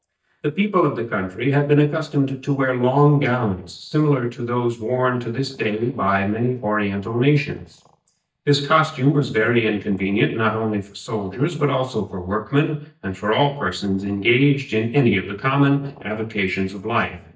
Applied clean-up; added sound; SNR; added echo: neural mask model DeepFilterNet 3.